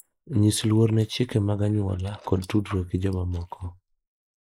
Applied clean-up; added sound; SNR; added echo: neural mask model Resemble Enhance denoiser.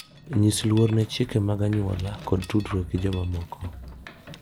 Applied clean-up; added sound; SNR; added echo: none; Mechanisms; 19 dB; none.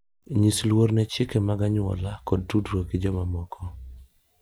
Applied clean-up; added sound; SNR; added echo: none; none; none; none.